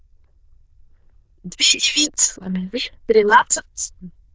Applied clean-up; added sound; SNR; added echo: neural diffusion model UNIVERSE++.